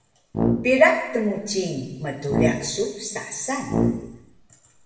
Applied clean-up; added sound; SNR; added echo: none; Brass instrument; 0 dB; reverberation time 1.1 s.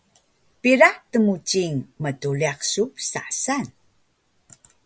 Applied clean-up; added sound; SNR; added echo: none; none; none; none.